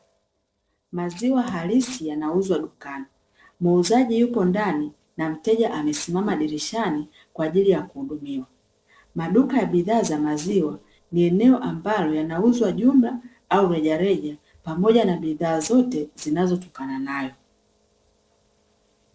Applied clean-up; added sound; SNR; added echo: neural separator model SepFormer DNS4.